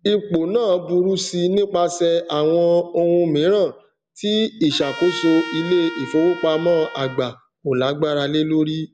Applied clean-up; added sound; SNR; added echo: none; Trumpet; 14 dB; none.